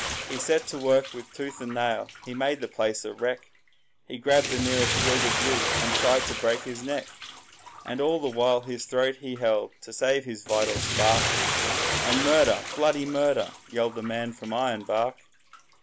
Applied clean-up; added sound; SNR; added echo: none; Bathtub (filling or washing); 4 dB; none.